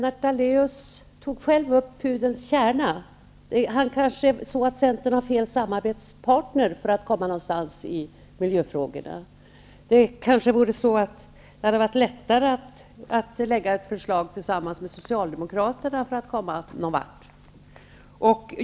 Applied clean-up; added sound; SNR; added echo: none; none; none; none.